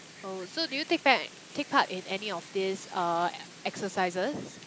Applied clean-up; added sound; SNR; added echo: none; Wind; 17 dB; none.